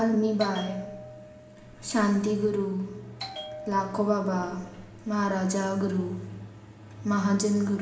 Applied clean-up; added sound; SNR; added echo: none; Bell; 16 dB; reverberation time 1.2 s.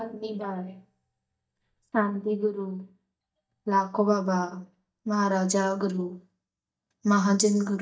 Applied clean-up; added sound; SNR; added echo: neural mask model DeepFilterNet 3.